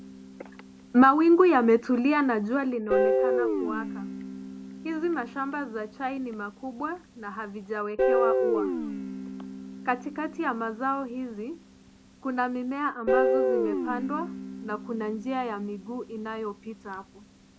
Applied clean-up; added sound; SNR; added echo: none; Guitar; 3 dB; none.